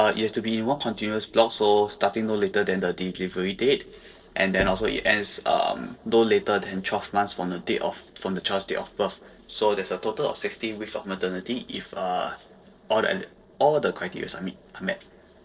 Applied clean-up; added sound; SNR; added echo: neural separator model SepFormer DNS4.